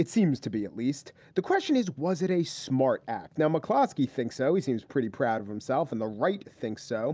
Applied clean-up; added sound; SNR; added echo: none; none; none; none.